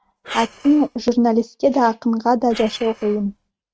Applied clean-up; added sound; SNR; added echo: neural mask model RNNoise.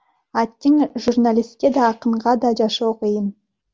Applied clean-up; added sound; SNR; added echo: none; none; none; none.